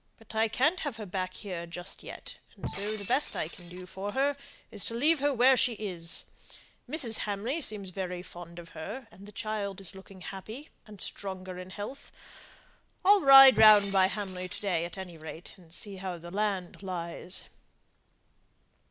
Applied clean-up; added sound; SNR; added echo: none; Shatter; 13 dB; none.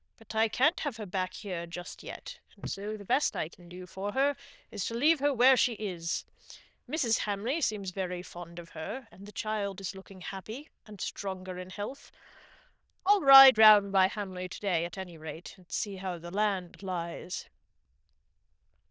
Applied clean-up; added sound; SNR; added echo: neural diffusion model UNIVERSE++.